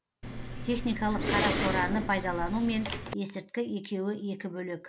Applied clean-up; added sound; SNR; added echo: none; Respiratory sounds; 1 dB; none.